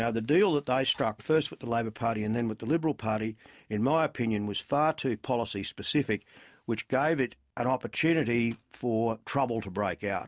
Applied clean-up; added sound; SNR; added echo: none; none; none; none.